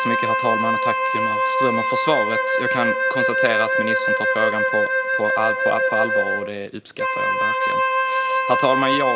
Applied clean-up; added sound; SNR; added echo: none; Wind instrument, woodwind instrument; -5 dB; none.